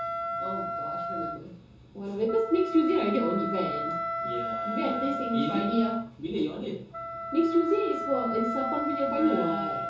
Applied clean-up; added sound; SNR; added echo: none; Wind instrument, woodwind instrument; 4 dB; reverberation time 0.6 s.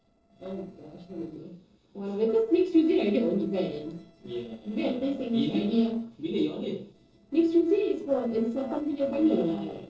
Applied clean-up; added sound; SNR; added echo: neural separator model SepFormer DNS4.